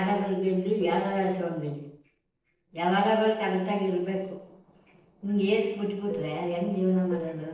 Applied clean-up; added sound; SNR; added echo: neural separator model SepFormer DNS4.